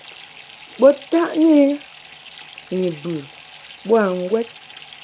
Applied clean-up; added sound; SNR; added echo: none; Fill (with liquid) / Bathtub (filling or washing); 20 dB; none.